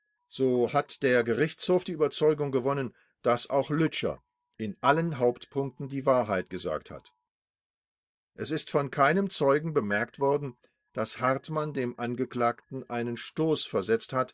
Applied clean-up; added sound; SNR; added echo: neural mask model DeepFilterNet 3.